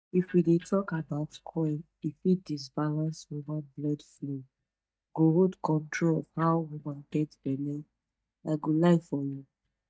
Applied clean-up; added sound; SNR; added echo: neural mask model DeepFilterNet 3.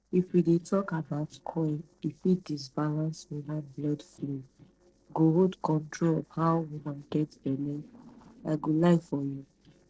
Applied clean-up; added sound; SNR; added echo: neural separator model SepFormer DNS4.